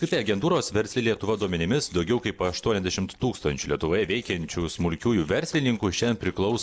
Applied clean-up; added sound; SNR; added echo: neural separator model SepFormer DNS4.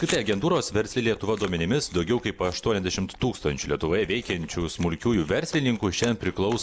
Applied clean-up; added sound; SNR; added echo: none; Chewing, mastication; 17 dB; none.